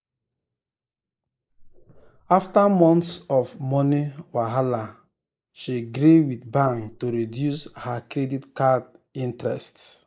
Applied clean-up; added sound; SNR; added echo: neural mask model Resemble Enhance denoiser.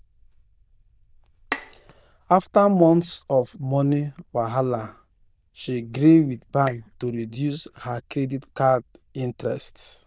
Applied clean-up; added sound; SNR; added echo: neural diffusion model UNIVERSE++.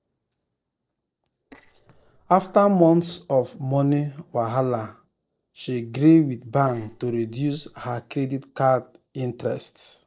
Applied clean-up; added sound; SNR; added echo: neural separator model SepFormer DNS4.